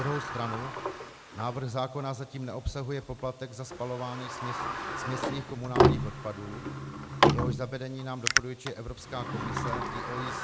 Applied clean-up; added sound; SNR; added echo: none; Sliding door; -5 dB; none.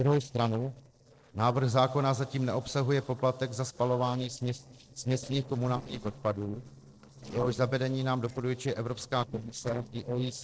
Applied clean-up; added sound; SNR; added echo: neural separator model SepFormer DNS4.